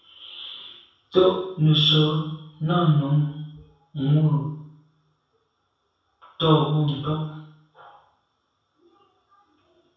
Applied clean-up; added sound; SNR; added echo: none; none; none; reverberation time 0.7 s.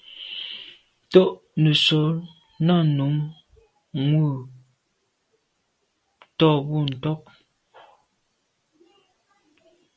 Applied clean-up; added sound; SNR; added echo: none; none; none; none.